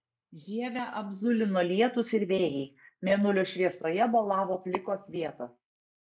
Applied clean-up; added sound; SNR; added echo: neural mask model Resemble Enhance denoiser.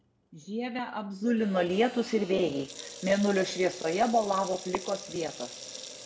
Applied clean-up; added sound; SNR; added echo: none; Sink (filling or washing) / Water tap, faucet; 15 dB; none.